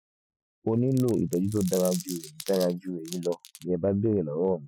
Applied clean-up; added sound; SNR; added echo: classical method Wiener filter.